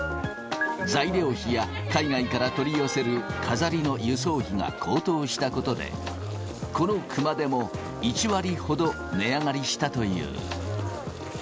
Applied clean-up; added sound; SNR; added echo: none; none; none; none.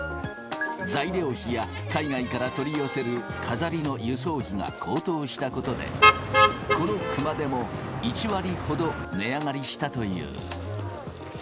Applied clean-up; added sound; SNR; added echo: none; Motor vehicle (road); -4 dB; none.